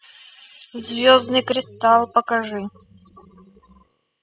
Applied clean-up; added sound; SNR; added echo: classical method spectral subtraction.